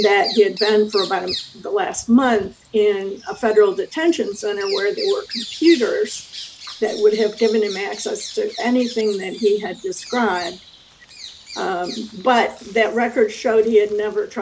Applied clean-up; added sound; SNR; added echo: none; Bird vocalization, bird call, bird song; 15 dB; none.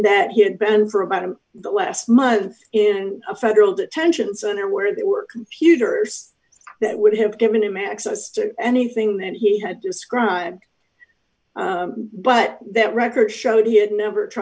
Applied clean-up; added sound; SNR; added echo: none; none; none; none.